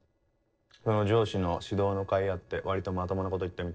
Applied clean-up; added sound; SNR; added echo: neural separator model SepFormer DNS4.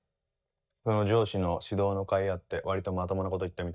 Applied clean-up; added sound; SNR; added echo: neural mask model DeepFilterNet 3.